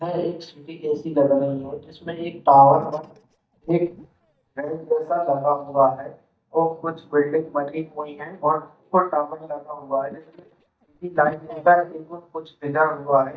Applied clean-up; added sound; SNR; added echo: neural mask model DeepFilterNet 3.